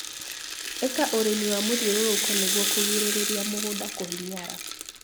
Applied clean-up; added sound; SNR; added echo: none; Rattle (instrument); -1 dB; none.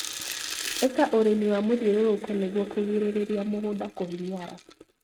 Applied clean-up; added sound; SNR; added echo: neural mask model RNNoise.